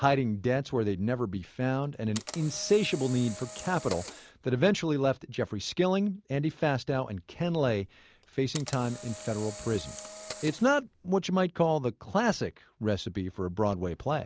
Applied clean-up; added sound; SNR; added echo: none; Camera; 16 dB; none.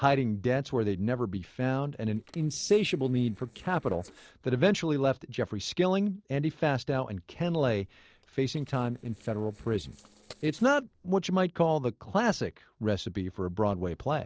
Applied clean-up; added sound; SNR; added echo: neural separator model SepFormer DNS4.